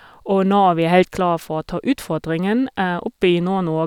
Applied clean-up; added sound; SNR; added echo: none; none; none; none.